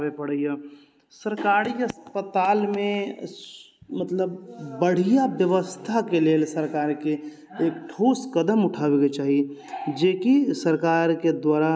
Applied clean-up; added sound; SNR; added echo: none; none; none; none.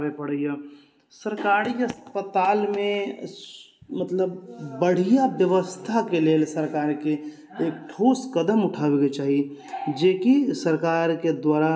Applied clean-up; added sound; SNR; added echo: none; none; none; reverberation time 0.3 s.